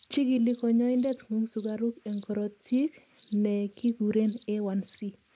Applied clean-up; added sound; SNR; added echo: none; Cricket; 14 dB; none.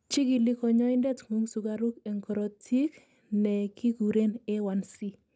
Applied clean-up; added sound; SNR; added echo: none; none; none; none.